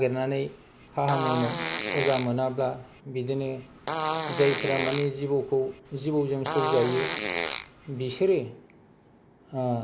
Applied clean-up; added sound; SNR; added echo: none; Fart; 3 dB; none.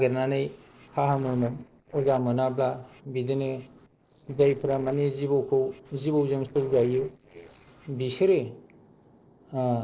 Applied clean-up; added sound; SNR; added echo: neural separator model SepFormer DNS4.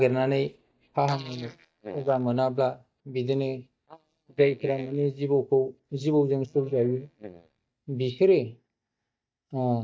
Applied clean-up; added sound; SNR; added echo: neural mask model DeepFilterNet 3.